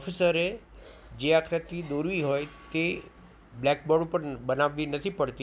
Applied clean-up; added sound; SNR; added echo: none; none; none; none.